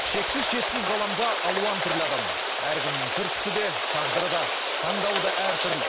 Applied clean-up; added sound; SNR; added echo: none; Rain; -3 dB; none.